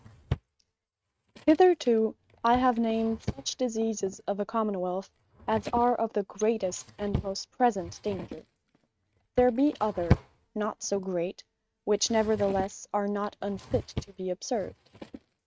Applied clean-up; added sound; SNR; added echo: neural mask model RNNoise.